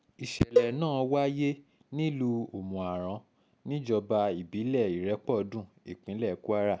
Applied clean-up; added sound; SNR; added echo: none; Cowbell; 0 dB; none.